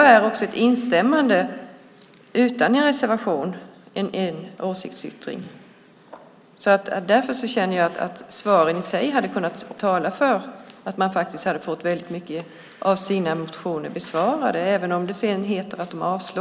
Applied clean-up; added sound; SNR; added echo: none; none; none; none.